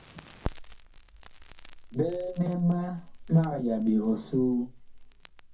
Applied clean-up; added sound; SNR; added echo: none; Crackle; 14 dB; reverberation time 0.3 s.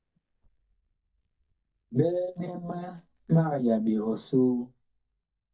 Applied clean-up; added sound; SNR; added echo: neural mask model DeepFilterNet 3.